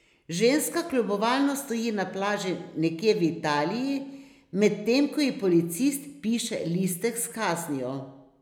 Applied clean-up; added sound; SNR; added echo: none; none; none; none.